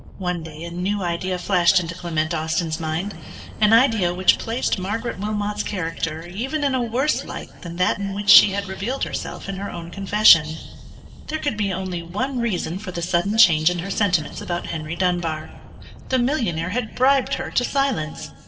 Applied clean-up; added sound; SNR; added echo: none; Explosion; 16 dB; reverberation time 2.6 s.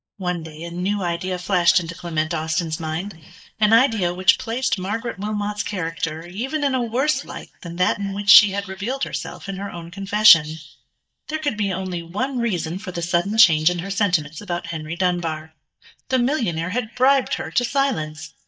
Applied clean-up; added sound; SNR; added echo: neural mask model DeepFilterNet 3.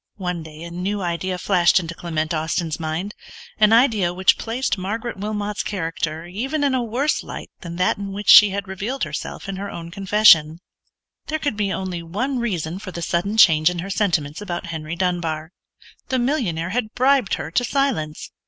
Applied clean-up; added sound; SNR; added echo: none; none; none; none.